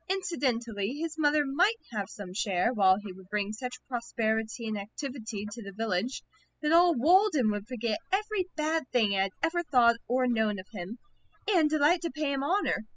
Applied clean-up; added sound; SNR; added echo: classical method spectral subtraction.